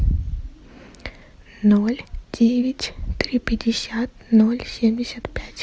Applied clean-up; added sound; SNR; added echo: none; none; none; none.